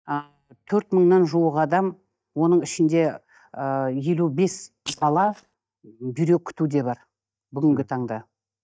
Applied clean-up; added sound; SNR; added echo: neural mask model DeepFilterNet 3.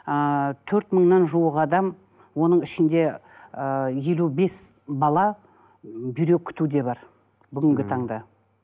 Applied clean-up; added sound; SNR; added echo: none; none; none; none.